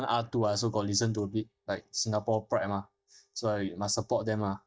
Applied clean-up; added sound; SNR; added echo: neural mask model DeepFilterNet 3.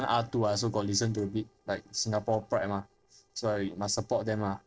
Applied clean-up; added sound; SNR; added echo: neural separator model SepFormer DNS4.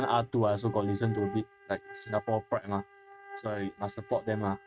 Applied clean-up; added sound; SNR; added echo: neural mask model RNNoise.